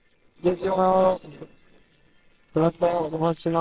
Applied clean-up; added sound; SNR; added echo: neural separator model SepFormer WHAMR!.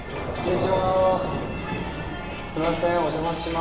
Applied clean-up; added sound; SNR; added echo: none; Thunder / Rain; 5 dB; reverberation time 0.9 s.